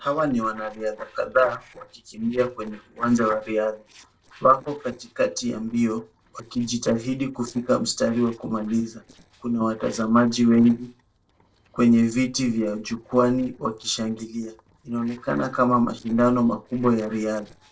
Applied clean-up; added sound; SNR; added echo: neural separator model SepFormer DNS4.